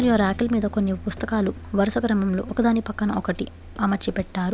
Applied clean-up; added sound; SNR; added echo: none; Coin (dropping) + Bass guitar; 15 dB; none.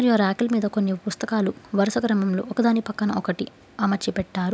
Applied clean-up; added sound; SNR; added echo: none; none; none; none.